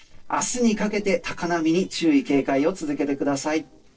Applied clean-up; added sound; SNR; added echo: neural separator model SepFormer DNS4.